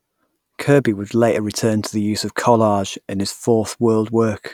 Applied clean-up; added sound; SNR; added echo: none; none; none; none.